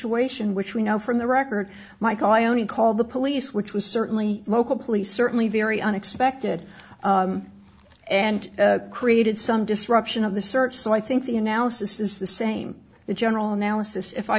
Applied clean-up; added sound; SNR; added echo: none; none; none; none.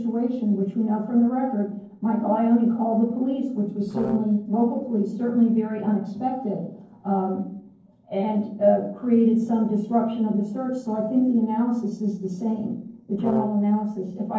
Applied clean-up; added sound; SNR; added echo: neural separator model SepFormer DNS4.